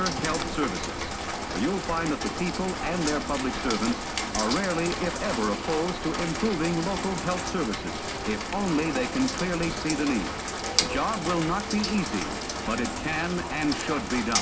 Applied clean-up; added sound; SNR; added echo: none; Rain; 3 dB; reverberation time 0.6 s.